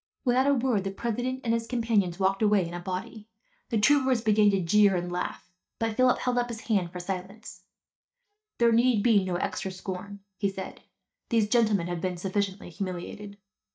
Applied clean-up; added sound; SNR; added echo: neural mask model DeepFilterNet 3.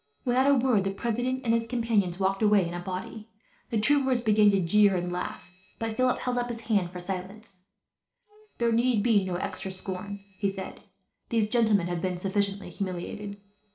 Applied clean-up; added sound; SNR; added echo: neural separator model SepFormer DNS4.